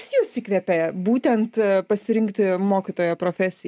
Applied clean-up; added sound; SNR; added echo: none; none; none; none.